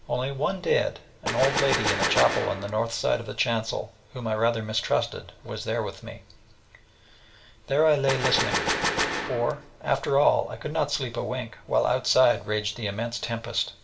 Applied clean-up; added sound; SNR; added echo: none; Gunshot, gunfire; 1 dB; reverberation time 0.5 s.